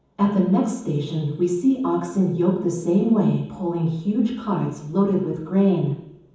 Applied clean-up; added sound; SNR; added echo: none; none; none; reverberation time 1.2 s.